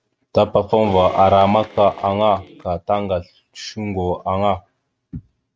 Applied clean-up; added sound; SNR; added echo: neural mask model RNNoise.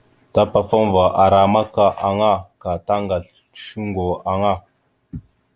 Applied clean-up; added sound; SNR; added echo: none; none; none; none.